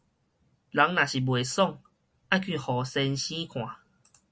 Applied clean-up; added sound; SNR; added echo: none; none; none; none.